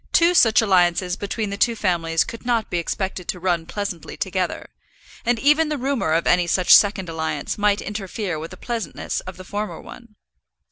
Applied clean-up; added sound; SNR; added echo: none; none; none; none.